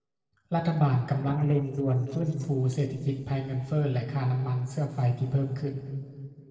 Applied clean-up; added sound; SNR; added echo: neural separator model SepFormer DNS4.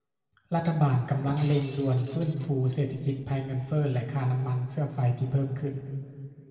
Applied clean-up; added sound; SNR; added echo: none; Shatter; 20 dB; reverberation time 2.1 s.